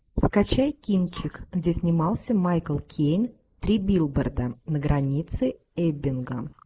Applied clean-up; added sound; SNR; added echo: neural mask model Resemble Enhance denoiser.